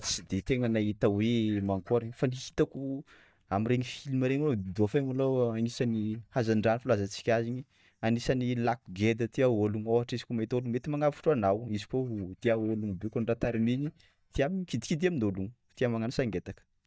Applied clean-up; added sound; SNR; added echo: neural mask model DeepFilterNet 3.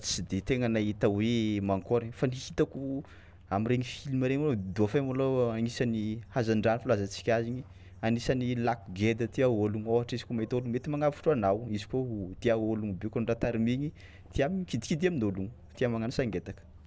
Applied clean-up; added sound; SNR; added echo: none; none; none; none.